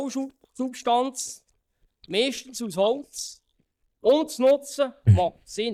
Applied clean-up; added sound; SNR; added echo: neural mask model DeepFilterNet 3.